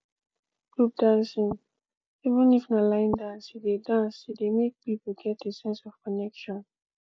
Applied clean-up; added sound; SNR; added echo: none; none; none; none.